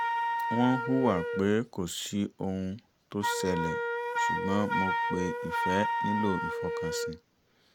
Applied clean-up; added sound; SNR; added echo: none; Wind instrument, woodwind instrument; 1 dB; none.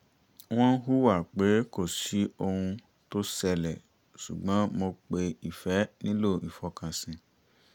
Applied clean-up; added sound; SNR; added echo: none; none; none; none.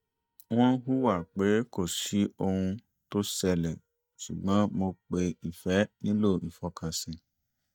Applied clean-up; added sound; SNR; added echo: neural mask model DeepFilterNet 3.